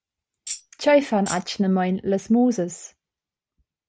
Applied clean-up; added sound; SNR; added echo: none; Tambourine; 14 dB; none.